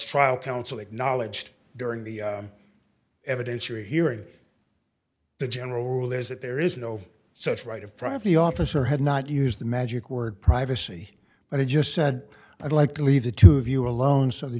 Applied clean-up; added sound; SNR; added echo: none; none; none; none.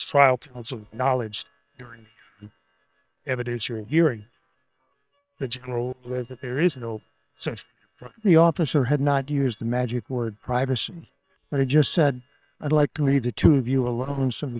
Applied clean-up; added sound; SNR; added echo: neural separator model SepFormer WHAM!.